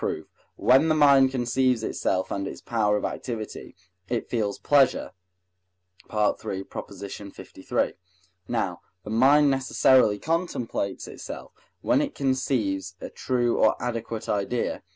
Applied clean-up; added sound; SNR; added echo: none; none; none; none.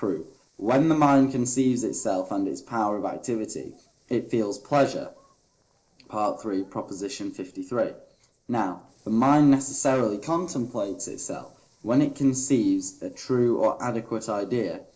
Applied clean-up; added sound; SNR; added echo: neural separator model SepFormer DNS4.